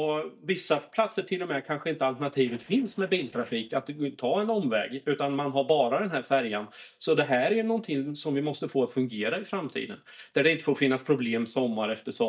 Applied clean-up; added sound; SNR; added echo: neural mask model DeepFilterNet 3.